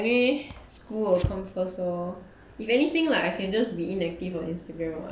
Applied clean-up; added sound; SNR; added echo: none; none; none; none.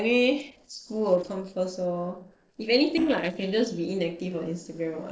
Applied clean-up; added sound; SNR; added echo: neural separator model SepFormer DNS4.